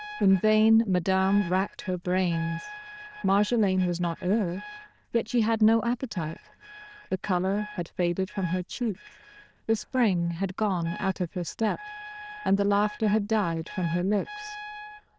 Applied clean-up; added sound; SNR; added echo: neural diffusion model UNIVERSE++.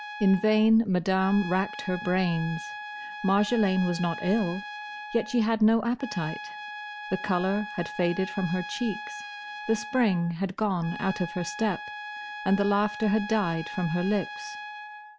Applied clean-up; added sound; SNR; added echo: none; Trumpet; 12 dB; none.